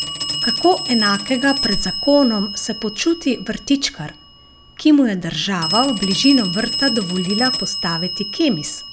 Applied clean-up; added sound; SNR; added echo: none; Telephone; 5 dB; none.